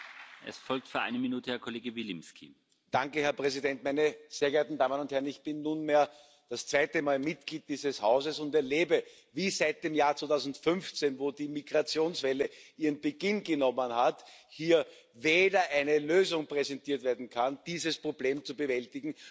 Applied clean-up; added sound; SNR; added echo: none; none; none; none.